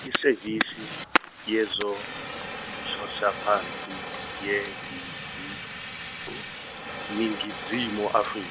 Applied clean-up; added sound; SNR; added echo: none; Fire; 4 dB; none.